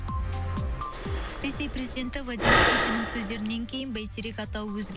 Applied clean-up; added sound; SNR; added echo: none; Breathing; -1 dB; none.